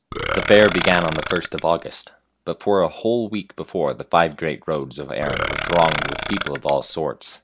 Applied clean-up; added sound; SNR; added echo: none; Burping, eructation; 5 dB; none.